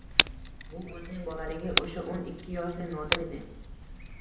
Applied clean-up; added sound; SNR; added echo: none; Tick; -4 dB; reverberation time 0.8 s.